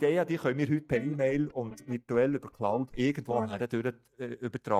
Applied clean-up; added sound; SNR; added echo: neural mask model DeepFilterNet 3.